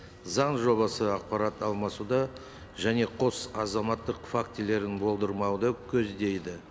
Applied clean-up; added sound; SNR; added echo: none; Motor vehicle (road); 19 dB; none.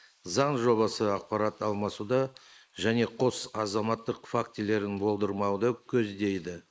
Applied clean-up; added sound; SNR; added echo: neural mask model Resemble Enhance denoiser.